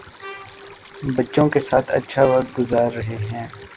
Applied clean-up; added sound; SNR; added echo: none; Stream + Trumpet; 18 dB; none.